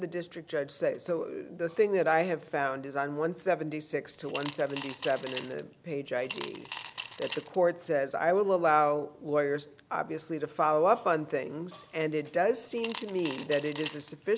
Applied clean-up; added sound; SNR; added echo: none; Coin (dropping) / Glass; 13 dB; none.